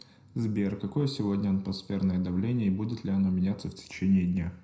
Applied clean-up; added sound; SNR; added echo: none; none; none; reverberation time 0.5 s.